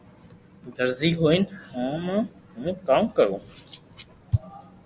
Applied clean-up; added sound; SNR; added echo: none; none; none; none.